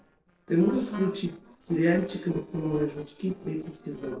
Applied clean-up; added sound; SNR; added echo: neural separator model SepFormer DNS4.